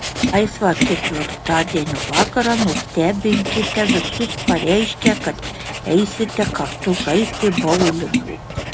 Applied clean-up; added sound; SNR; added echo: none; Writing + Tap; 3 dB; none.